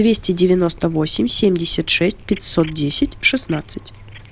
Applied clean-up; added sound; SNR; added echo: none; Cat; 19 dB; none.